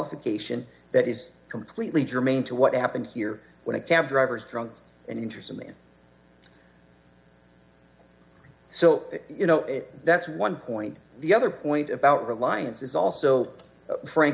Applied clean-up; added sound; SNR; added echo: none; none; none; none.